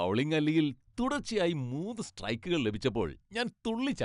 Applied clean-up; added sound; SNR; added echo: neural mask model DeepFilterNet 3.